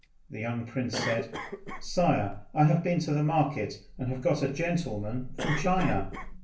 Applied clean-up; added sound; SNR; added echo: none; Cough; 12 dB; reverberation time 0.3 s.